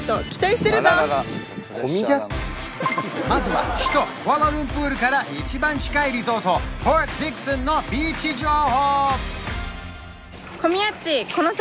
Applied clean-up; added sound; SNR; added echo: none; none; none; none.